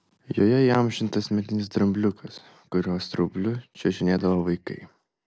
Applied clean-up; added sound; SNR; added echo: none; none; none; none.